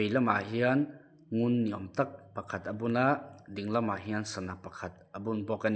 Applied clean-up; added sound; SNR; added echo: none; none; none; none.